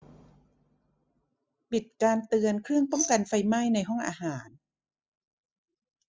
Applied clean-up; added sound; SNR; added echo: classical method spectral subtraction.